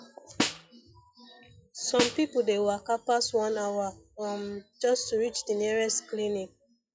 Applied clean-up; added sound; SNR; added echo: classical method log-MMSE.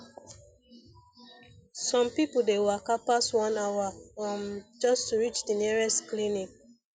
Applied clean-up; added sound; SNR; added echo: none; none; none; none.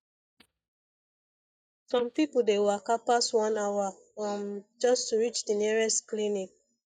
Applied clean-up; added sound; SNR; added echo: neural mask model DeepFilterNet 3.